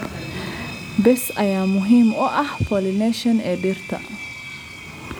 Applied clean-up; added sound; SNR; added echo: none; Engine; 16 dB; none.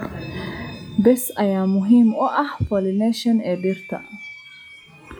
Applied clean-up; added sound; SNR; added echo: classical method log-MMSE.